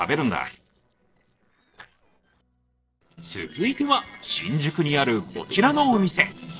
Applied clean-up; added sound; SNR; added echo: neural separator model SepFormer DNS4.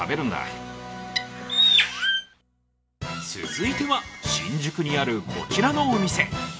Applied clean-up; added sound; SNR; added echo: none; Bird; -4 dB; reverberation time 0.7 s.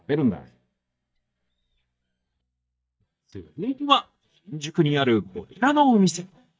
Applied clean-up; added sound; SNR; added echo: neural mask model DeepFilterNet 3.